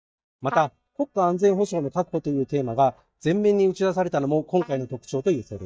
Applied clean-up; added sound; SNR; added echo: neural mask model DeepFilterNet 3.